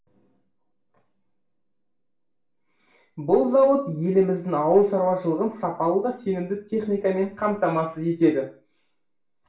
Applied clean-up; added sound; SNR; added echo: none; none; none; reverberation time 0.3 s.